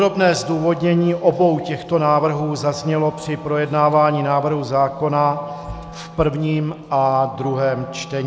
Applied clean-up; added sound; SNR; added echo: none; Wind instrument, woodwind instrument; 19 dB; none.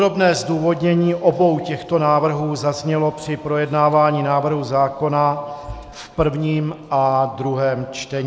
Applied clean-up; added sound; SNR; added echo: none; none; none; none.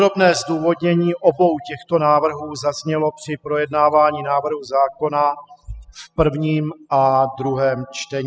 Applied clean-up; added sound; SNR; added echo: classical method spectral subtraction.